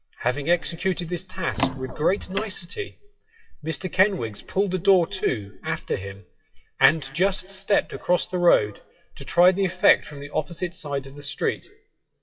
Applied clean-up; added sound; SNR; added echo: classical method WPE with log-MMSE.